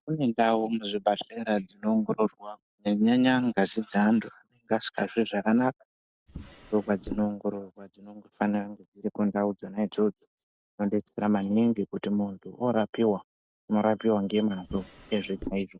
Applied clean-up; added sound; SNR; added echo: neural separator model SepFormer DNS4.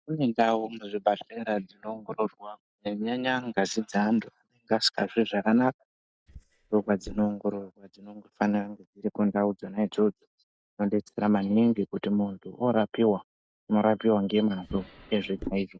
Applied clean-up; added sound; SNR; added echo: neural mask model DeepFilterNet 3.